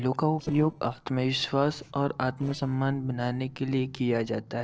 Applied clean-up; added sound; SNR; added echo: neural separator model SepFormer DNS4.